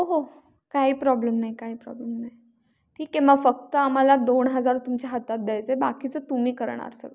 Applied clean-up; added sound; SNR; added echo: none; none; none; none.